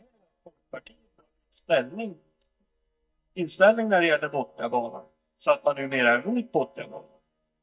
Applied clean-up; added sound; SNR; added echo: neural mask model DeepFilterNet 3.